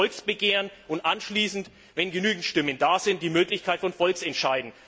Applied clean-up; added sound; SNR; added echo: none; none; none; none.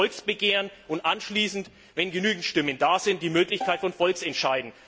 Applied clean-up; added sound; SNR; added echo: none; Bowed string instrument; 12 dB; none.